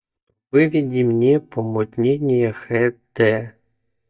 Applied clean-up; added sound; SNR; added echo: neural mask model DeepFilterNet 3.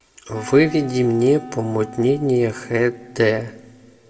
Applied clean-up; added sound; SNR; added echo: none; Wind instrument, woodwind instrument; 19 dB; reverberation time 0.7 s.